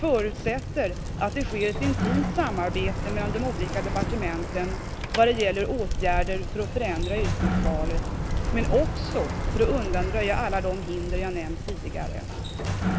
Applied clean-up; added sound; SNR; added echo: none; Bicycle + Sliding door; 0 dB; none.